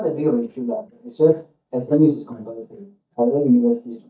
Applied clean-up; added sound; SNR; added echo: neural mask model DeepFilterNet 3.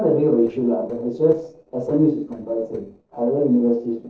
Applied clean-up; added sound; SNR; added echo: neural separator model SepFormer DNS4.